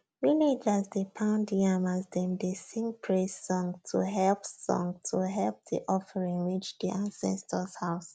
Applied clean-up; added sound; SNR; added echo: none; none; none; none.